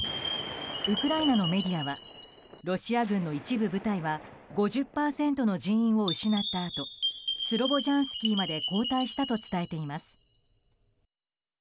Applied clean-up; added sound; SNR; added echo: none; Chime; 8 dB; none.